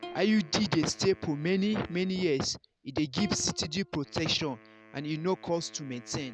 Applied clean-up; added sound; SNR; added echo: none; Plucked string instrument + Wind instrument, woodwind instrument; 20 dB; none.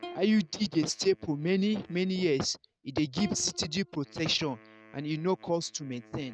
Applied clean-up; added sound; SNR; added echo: neural mask model RNNoise.